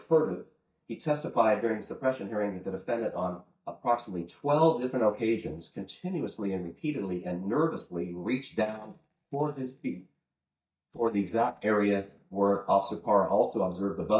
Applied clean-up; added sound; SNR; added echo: neural mask model DeepFilterNet 3.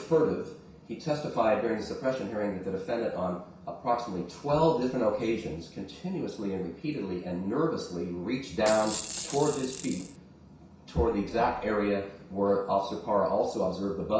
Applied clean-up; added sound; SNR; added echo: none; Rattle / Rattle (instrument); 8 dB; reverberation time 0.6 s.